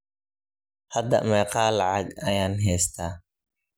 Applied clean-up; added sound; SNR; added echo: none; none; none; none.